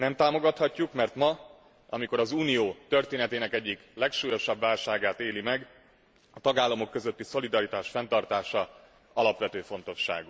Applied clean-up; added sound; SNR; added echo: none; none; none; none.